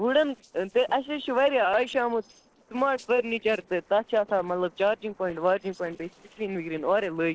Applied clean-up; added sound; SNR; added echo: neural separator model SepFormer DNS4.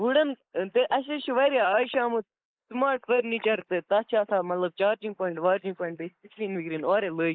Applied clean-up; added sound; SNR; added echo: neural mask model Resemble Enhance denoiser.